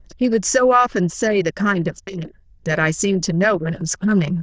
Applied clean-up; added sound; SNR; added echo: neural diffusion model UNIVERSE++.